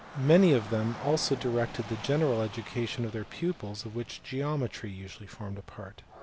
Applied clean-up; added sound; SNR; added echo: none; Rain / Dog; 16 dB; none.